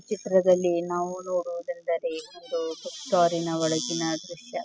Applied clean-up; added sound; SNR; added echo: classical method spectral subtraction.